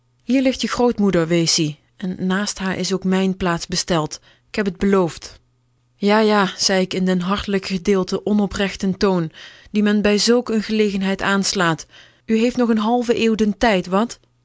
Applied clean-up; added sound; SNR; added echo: none; none; none; none.